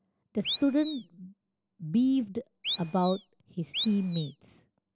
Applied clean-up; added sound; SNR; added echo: none; Animal; 6 dB; none.